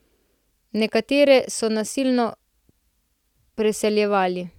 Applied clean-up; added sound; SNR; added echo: none; none; none; none.